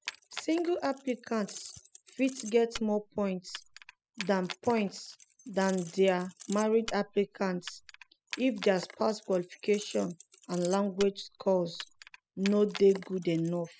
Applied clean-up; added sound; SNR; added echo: classical method spectral subtraction.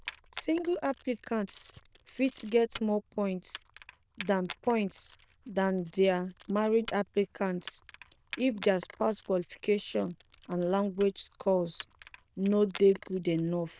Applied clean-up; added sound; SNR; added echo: neural diffusion model UNIVERSE++.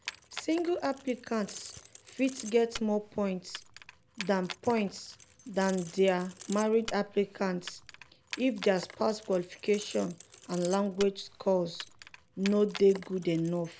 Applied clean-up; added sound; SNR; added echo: none; Keys jangling; 16 dB; none.